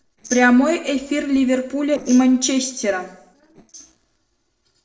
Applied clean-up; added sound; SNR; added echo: neural separator model SepFormer DNS4.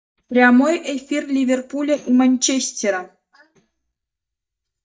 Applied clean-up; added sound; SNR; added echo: neural mask model DeepFilterNet 3.